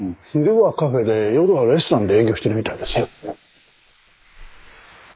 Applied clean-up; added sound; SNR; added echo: neural mask model Resemble Enhance denoiser.